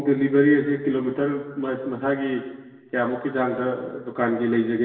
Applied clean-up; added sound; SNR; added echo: none; none; none; reverberation time 1.4 s.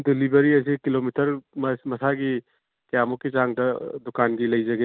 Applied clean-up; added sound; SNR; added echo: none; none; none; none.